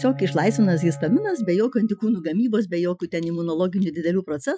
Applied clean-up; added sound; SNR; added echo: classical method Wiener filter.